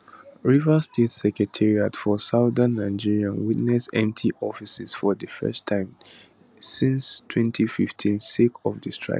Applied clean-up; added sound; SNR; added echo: none; none; none; none.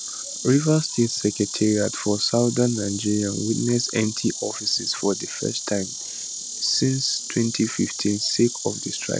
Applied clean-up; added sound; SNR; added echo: none; Insect; 8 dB; none.